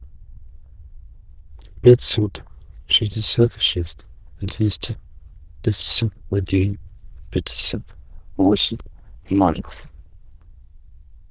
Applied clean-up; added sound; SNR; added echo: neural diffusion model UNIVERSE++.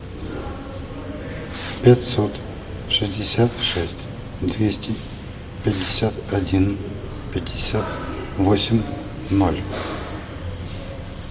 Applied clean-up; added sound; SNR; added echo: none; Fireworks; 18 dB; none.